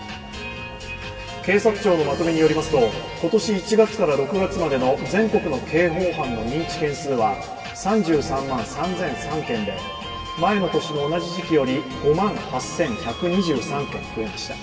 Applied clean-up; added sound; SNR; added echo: none; none; none; reverberation time 2.0 s.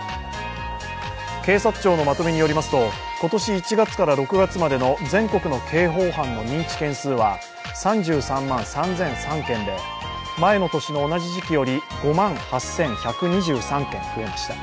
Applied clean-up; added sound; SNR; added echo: none; none; none; none.